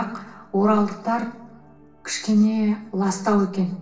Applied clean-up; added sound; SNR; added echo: none; none; none; reverberation time 0.8 s.